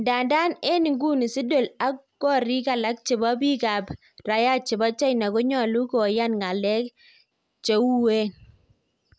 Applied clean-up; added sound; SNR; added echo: none; none; none; none.